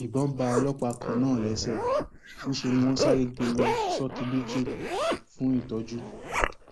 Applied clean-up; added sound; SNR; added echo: neural mask model Resemble Enhance denoiser.